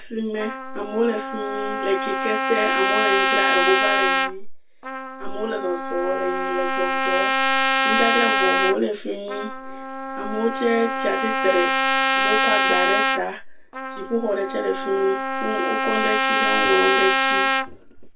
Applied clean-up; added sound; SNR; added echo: none; Trumpet; -3 dB; reverberation time 0.2 s.